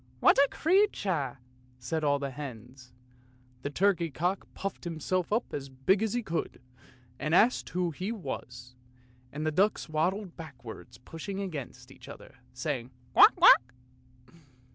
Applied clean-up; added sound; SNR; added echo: none; none; none; none.